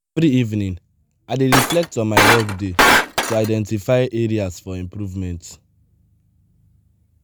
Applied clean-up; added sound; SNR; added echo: none; Shatter; -4 dB; none.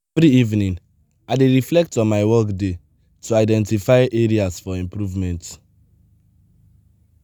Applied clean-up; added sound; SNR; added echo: none; none; none; none.